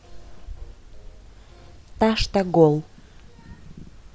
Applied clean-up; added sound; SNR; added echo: none; none; none; none.